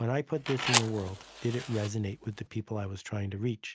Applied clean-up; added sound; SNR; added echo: none; Fire; 2 dB; none.